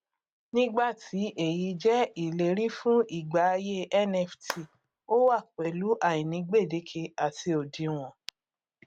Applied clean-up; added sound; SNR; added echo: none; Clapping; 16 dB; none.